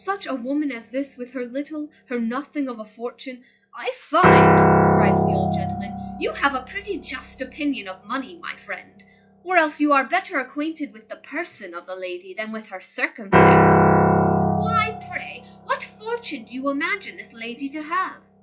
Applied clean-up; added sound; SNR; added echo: classical method log-MMSE.